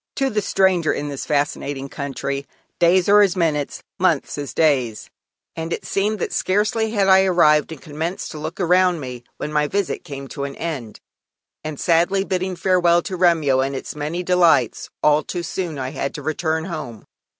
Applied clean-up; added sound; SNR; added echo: none; none; none; none.